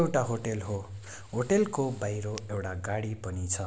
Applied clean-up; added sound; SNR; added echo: none; none; none; none.